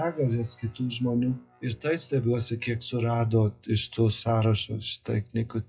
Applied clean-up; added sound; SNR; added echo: classical method WPE with log-MMSE.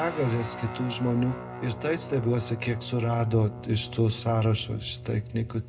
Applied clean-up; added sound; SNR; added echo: none; Guitar; 12 dB; reverberation time 0.2 s.